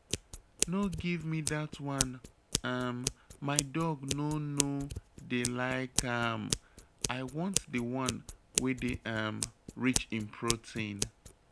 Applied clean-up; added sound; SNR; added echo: none; Scissors; 3 dB; none.